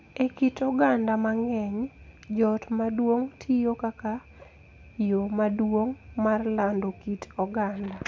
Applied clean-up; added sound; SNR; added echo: none; none; none; none.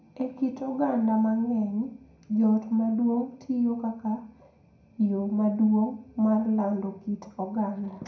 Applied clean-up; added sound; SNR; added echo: none; none; none; reverberation time 0.5 s.